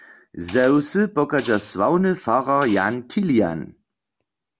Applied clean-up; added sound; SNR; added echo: none; Liquid; 19 dB; none.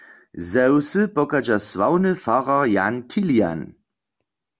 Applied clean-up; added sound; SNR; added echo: none; none; none; none.